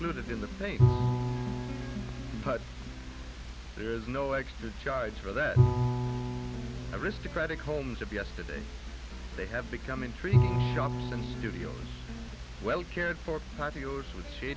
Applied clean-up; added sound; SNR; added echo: none; Bowed string instrument; -2 dB; none.